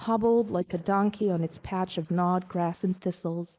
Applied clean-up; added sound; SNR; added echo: neural mask model Resemble Enhance denoiser.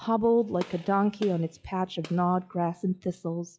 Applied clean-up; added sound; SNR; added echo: classical method log-MMSE.